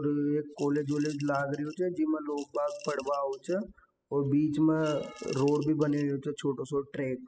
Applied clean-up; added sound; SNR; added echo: classical method spectral subtraction.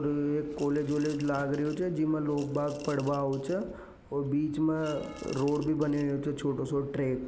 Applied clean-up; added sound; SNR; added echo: none; Bell + Coin (dropping) / Glass; 19 dB; none.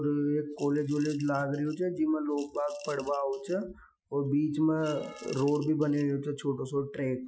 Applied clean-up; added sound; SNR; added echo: classical method Wiener filter.